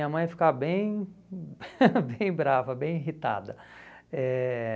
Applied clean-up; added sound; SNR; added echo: none; none; none; none.